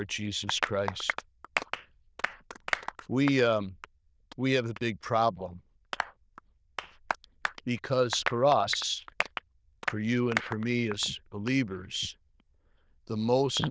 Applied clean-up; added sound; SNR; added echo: neural diffusion model UNIVERSE++.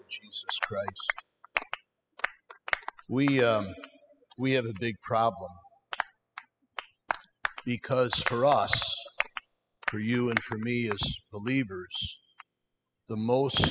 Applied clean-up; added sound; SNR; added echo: classical method spectral subtraction.